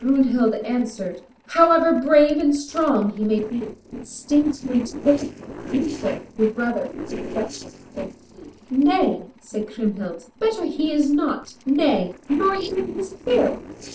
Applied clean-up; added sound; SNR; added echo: neural separator model SepFormer DNS4.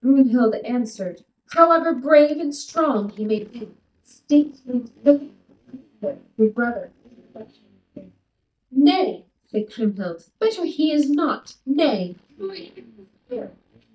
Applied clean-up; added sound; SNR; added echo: neural mask model DeepFilterNet 3.